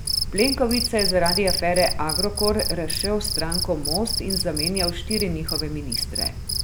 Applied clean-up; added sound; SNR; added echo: none; Cricket; 1 dB; none.